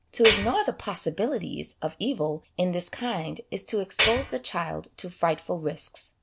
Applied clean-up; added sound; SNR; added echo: none; Tools; -3 dB; none.